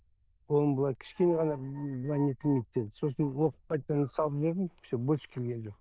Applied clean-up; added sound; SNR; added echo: neural diffusion model UNIVERSE++.